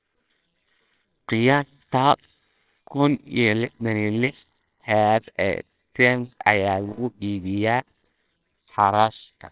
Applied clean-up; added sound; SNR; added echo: neural separator model SepFormer WHAMR!.